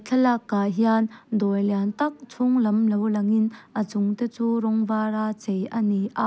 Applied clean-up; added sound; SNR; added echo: none; none; none; none.